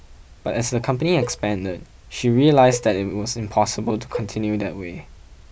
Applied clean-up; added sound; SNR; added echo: none; Cowbell; 15 dB; none.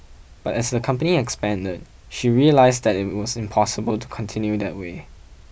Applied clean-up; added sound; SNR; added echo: none; none; none; none.